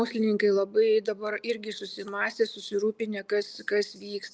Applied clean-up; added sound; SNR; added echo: none; none; none; none.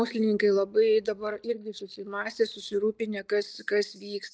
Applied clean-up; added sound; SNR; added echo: neural mask model DeepFilterNet 3.